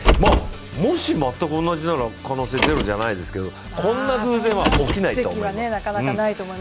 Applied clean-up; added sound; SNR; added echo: none; Car; 3 dB; none.